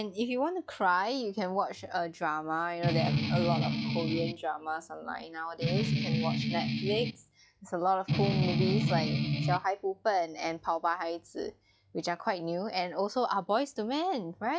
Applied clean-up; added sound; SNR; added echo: classical method log-MMSE.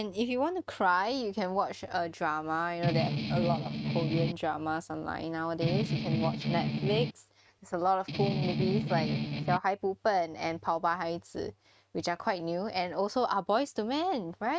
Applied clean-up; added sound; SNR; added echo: neural mask model RNNoise.